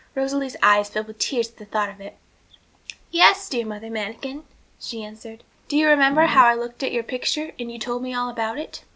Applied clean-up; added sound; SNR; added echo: none; Organ; 9 dB; none.